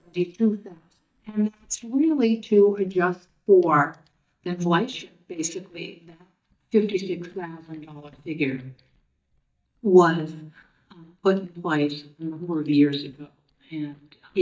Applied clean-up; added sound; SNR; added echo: neural mask model DeepFilterNet 3.